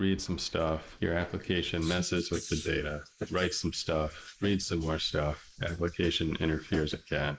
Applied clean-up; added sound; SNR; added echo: neural mask model Resemble Enhance denoiser.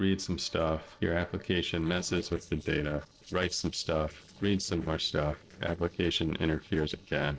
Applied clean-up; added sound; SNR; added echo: neural separator model SepFormer DNS4.